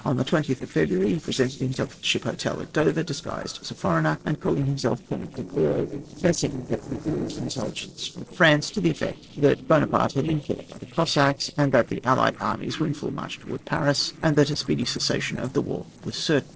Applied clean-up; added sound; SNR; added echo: neural separator model SepFormer DNS4.